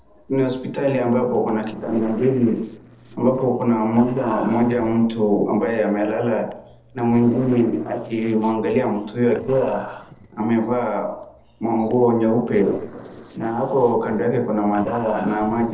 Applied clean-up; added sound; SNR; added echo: neural separator model SepFormer DNS4.